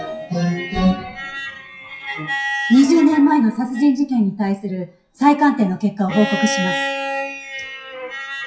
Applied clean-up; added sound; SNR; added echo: classical method WPE with log-MMSE.